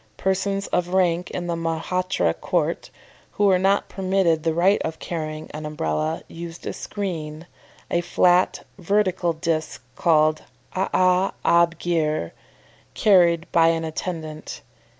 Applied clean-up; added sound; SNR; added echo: none; none; none; none.